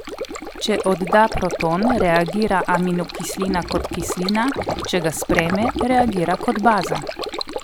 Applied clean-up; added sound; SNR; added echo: none; Stream; 5 dB; none.